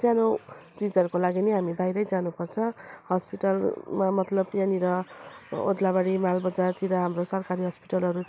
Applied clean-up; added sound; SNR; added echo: none; none; none; none.